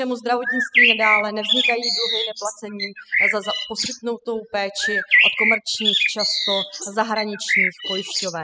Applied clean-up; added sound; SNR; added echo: classical method spectral subtraction.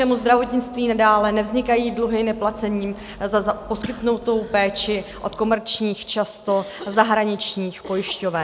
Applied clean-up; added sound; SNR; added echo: none; none; none; none.